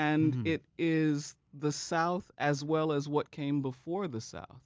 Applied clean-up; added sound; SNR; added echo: none; none; none; none.